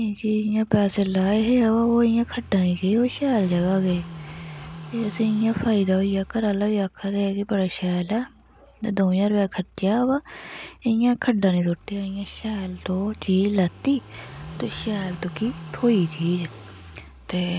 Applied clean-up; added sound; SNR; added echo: none; Car passing by / Idling; 19 dB; none.